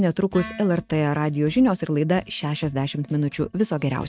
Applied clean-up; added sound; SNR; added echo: neural mask model RNNoise.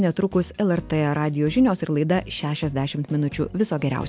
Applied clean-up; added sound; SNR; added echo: none; none; none; none.